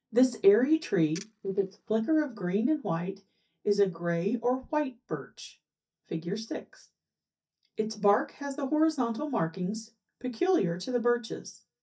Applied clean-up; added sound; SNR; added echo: neural mask model DeepFilterNet 3.